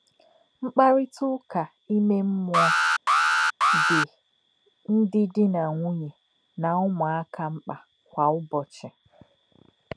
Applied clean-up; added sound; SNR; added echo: none; Alarm; -5 dB; none.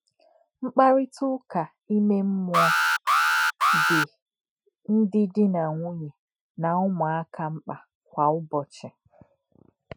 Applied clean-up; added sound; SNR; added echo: classical method Wiener filter.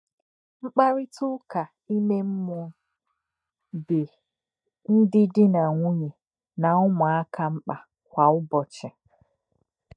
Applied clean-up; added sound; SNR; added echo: neural mask model DeepFilterNet 3.